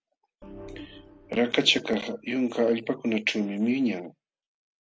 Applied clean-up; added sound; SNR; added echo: none; Organ; 19 dB; none.